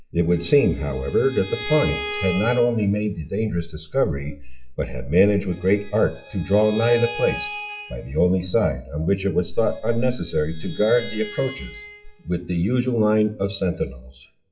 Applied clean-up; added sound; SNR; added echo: classical method WPE with log-MMSE.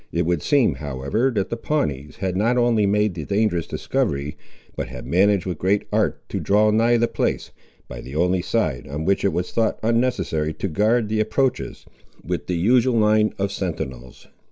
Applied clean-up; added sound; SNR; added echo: none; none; none; none.